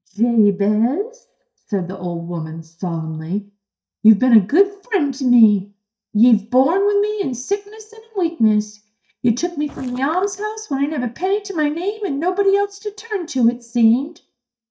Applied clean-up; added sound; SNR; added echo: neural mask model DeepFilterNet 3.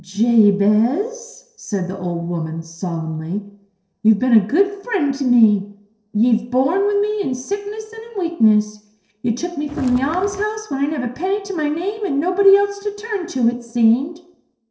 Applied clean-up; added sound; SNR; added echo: neural separator model SepFormer DNS4.